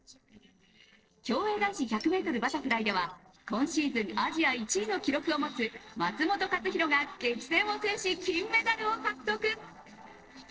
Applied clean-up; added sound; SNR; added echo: neural separator model SepFormer DNS4.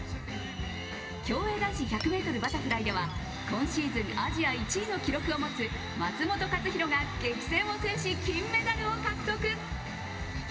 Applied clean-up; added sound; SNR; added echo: none; Shatter / Crushing; 19 dB; reverberation time 1.7 s.